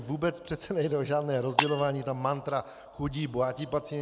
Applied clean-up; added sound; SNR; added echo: none; Shatter; 6 dB; none.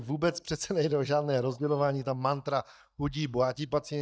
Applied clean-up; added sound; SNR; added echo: neural mask model DeepFilterNet 3.